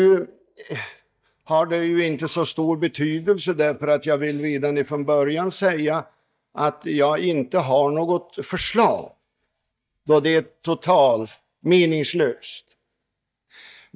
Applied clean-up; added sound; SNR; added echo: neural mask model DeepFilterNet 3.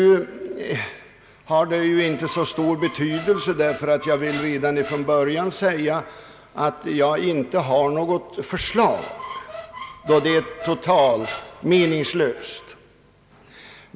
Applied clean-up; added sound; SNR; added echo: none; Squeak; 16 dB; none.